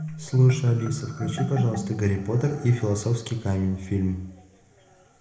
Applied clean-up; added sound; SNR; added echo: none; Marimba, xylophone; 11 dB; reverberation time 0.7 s.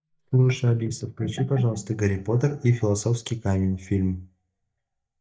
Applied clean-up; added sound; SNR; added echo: neural mask model DeepFilterNet 3.